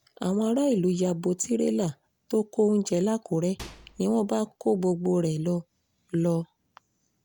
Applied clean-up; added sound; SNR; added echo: none; Microwave oven; 17 dB; none.